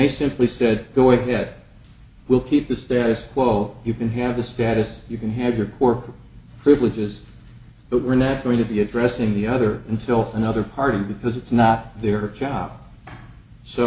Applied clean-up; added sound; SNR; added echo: none; none; none; none.